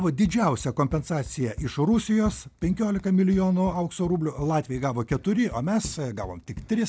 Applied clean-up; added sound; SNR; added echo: none; Run; 16 dB; none.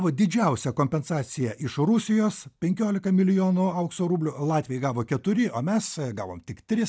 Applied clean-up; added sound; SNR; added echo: none; none; none; none.